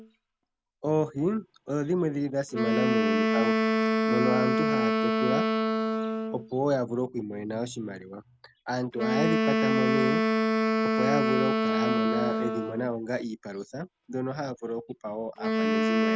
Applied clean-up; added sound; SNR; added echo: none; Wind instrument, woodwind instrument; -3 dB; none.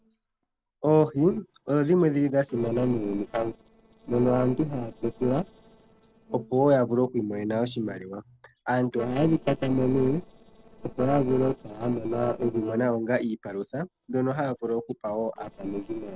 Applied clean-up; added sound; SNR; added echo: neural separator model SepFormer DNS4.